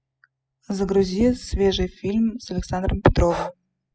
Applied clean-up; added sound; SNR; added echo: classical method spectral subtraction.